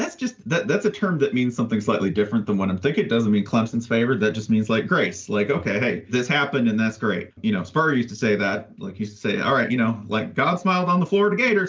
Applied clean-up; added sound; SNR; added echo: none; none; none; none.